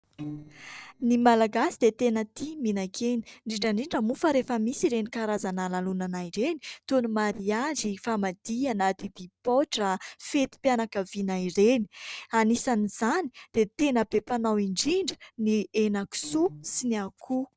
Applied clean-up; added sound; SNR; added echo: neural separator model SepFormer DNS4.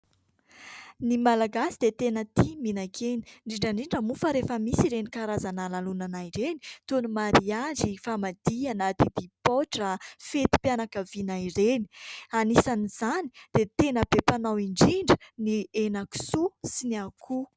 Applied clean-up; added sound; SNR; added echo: none; none; none; none.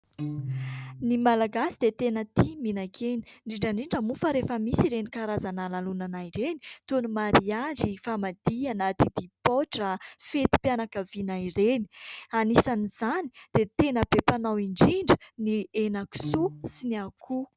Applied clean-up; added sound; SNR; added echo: none; Piano + Piano; 10 dB; none.